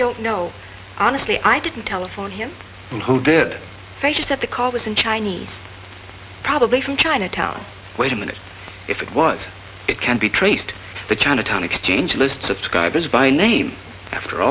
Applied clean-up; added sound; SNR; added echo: none; none; none; none.